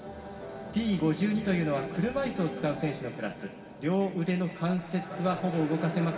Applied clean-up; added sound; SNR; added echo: none; Piano; 17 dB; reverberation time 2.4 s.